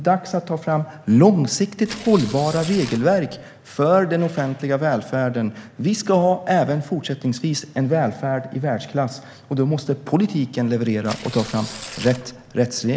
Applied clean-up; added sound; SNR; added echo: none; Tearing; 15 dB; none.